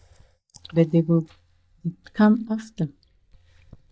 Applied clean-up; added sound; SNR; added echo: neural mask model DeepFilterNet 3.